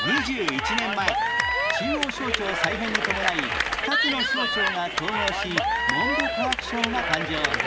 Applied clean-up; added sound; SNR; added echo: none; Cheering / Clapping; -5 dB; none.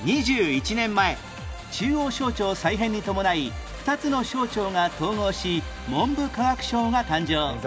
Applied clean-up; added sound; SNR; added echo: none; none; none; none.